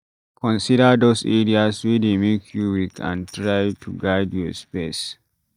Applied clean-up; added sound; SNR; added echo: neural mask model DeepFilterNet 3.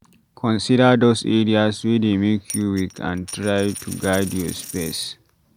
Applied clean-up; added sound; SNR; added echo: none; Coin (dropping); 15 dB; none.